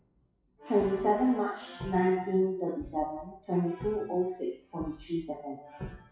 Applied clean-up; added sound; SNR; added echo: classical method WPE with log-MMSE.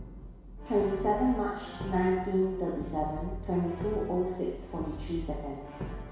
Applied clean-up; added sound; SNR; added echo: none; Brass instrument; 8 dB; reverberation time 1.1 s.